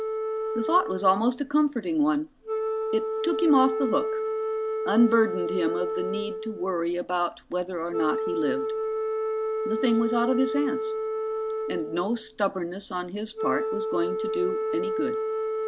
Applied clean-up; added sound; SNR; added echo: none; Wind instrument, woodwind instrument; 2 dB; none.